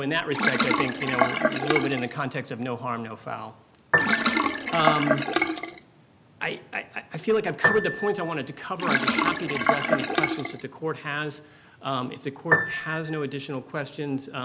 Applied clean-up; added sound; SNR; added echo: none; Piano + Sink (filling or washing); -3 dB; none.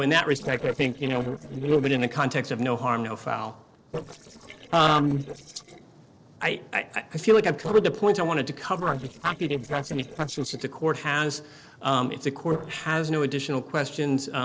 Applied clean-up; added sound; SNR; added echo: neural separator model SepFormer DNS4.